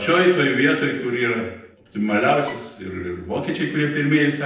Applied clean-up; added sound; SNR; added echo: neural separator model SepFormer DNS4.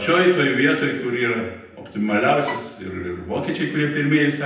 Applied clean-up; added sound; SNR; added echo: none; Bowed string instrument; 14 dB; reverberation time 0.9 s.